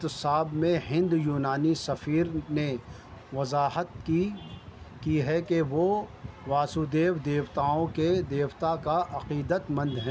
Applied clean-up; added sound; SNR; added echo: none; none; none; none.